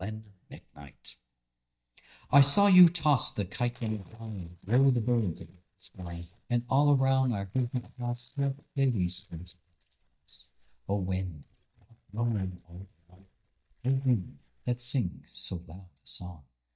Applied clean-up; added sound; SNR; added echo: neural mask model DeepFilterNet 3.